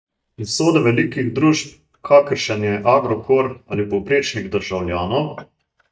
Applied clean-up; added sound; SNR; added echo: neural mask model DeepFilterNet 3.